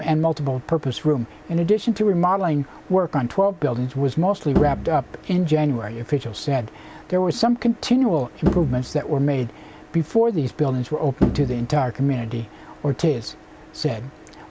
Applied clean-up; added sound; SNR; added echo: none; Bowed string instrument; 5 dB; none.